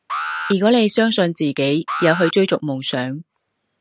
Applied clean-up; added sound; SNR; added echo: none; Alarm; 11 dB; none.